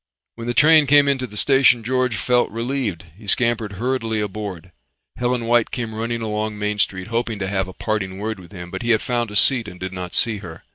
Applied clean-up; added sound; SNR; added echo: none; none; none; none.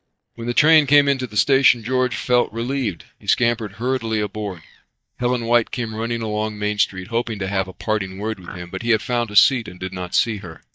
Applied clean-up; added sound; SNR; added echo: neural mask model DeepFilterNet 3.